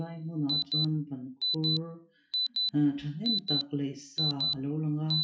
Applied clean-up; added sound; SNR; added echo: classical method WPE with log-MMSE.